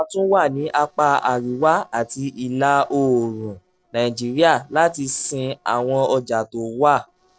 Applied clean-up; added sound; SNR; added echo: neural separator model SepFormer DNS4.